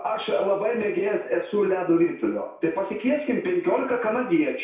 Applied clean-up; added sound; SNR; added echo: none; none; none; reverberation time 0.6 s.